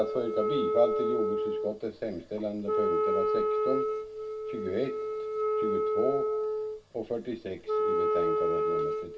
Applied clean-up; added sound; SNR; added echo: none; Wind instrument, woodwind instrument; -4 dB; reverberation time 0.1 s.